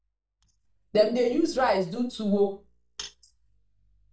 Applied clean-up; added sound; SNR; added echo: neural mask model DeepFilterNet 3.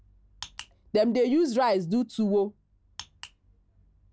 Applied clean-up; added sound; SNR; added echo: none; none; none; none.